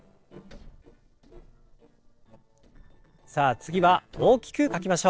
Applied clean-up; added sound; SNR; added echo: neural separator model SepFormer DNS4.